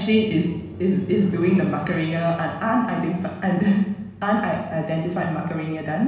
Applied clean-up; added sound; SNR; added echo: none; Accelerating, revving, vroom; 19 dB; reverberation time 1.1 s.